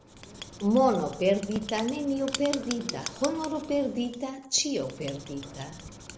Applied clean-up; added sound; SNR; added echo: none; Writing; 13 dB; none.